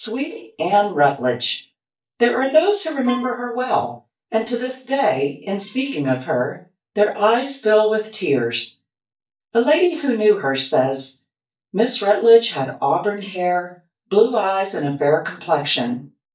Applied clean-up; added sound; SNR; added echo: neural mask model DeepFilterNet 3.